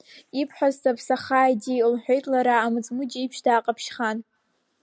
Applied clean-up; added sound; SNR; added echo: none; none; none; none.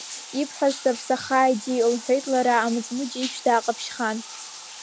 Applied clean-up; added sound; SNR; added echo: none; Bathtub (filling or washing); 14 dB; none.